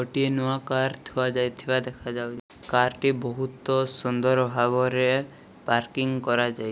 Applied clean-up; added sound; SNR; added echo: none; none; none; none.